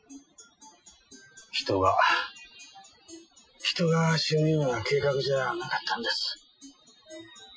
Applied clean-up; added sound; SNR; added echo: classical method Wiener filter.